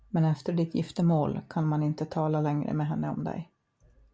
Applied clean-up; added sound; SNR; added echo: none; none; none; none.